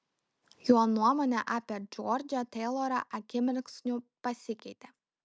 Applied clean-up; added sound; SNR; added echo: none; none; none; none.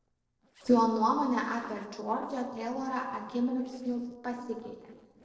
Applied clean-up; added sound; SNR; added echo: neural separator model SepFormer DNS4.